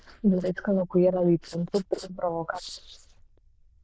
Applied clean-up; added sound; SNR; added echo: neural diffusion model UNIVERSE++.